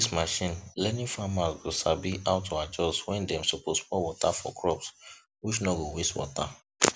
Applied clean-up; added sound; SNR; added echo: none; none; none; none.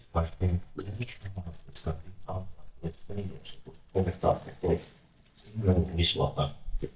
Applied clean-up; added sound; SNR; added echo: neural mask model DeepFilterNet 3.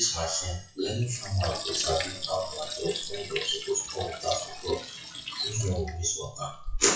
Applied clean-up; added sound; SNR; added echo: classical method WPE with log-MMSE.